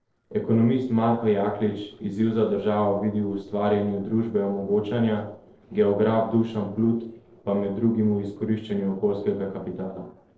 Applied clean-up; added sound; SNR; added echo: neural separator model SepFormer DNS4.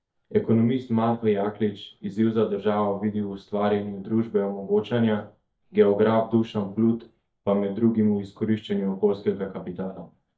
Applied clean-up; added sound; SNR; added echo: neural mask model DeepFilterNet 3.